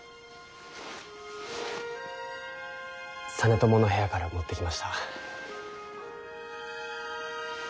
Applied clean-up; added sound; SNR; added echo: none; none; none; none.